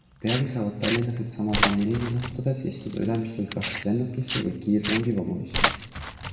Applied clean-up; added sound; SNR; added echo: none; Tearing; 2 dB; reverberation time 1.5 s.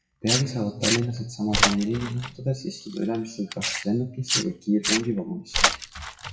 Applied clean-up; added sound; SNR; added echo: classical method WPE with log-MMSE.